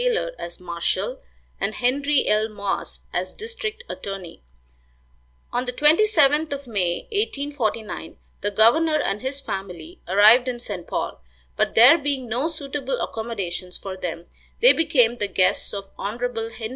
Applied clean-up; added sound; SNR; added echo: none; none; none; none.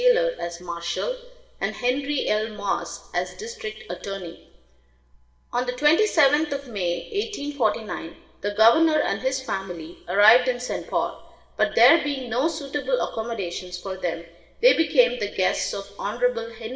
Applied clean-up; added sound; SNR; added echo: none; none; none; reverberation time 1.2 s.